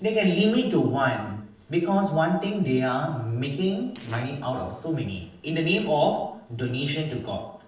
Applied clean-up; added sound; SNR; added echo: neural separator model SepFormer DNS4.